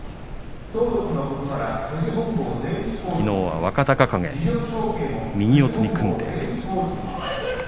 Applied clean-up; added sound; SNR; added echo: none; none; none; none.